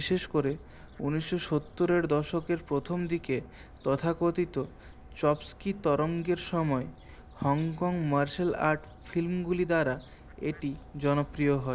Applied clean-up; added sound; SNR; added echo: none; Fowl; 19 dB; none.